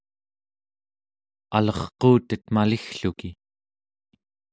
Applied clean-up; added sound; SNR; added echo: none; none; none; none.